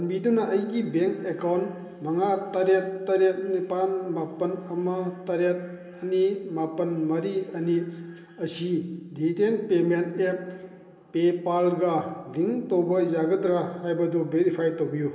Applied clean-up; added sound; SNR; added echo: none; none; none; reverberation time 2.2 s.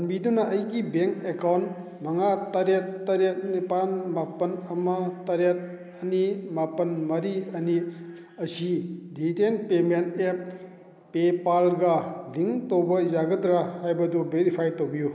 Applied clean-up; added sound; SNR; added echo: none; none; none; none.